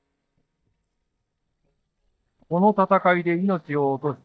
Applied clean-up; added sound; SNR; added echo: neural mask model DeepFilterNet 3.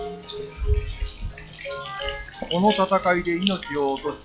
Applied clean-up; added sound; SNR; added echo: classical method log-MMSE.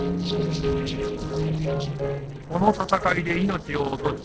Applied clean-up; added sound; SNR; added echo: neural separator model SepFormer DNS4.